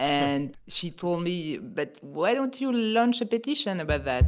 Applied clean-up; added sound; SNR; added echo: none; none; none; none.